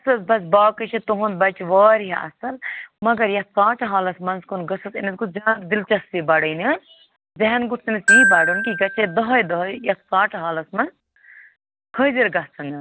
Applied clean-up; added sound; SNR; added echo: none; Glockenspiel; 1 dB; none.